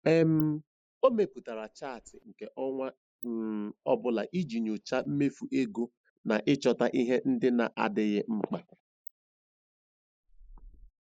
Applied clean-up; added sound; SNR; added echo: neural mask model Resemble Enhance denoiser.